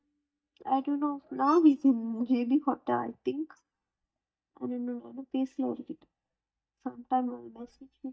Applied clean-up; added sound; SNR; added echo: neural mask model DeepFilterNet 3.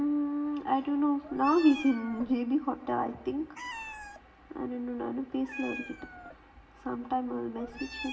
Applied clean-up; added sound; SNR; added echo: none; Meow; 16 dB; reverberation time 0.8 s.